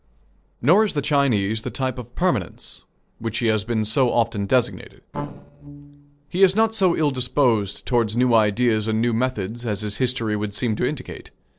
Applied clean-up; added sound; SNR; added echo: neural separator model SepFormer DNS4.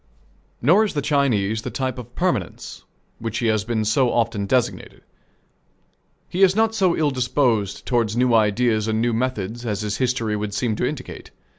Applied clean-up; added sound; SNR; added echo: none; none; none; none.